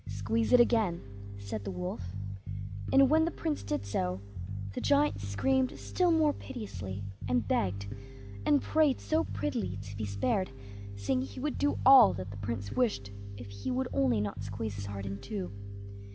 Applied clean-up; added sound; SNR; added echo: none; Bass guitar; 7 dB; none.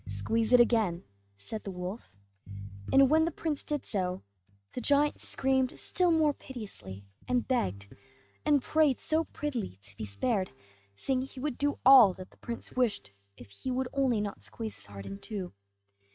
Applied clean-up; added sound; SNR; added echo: neural mask model RNNoise.